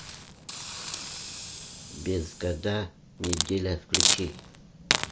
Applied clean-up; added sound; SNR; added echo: none; Hiss; -2 dB; none.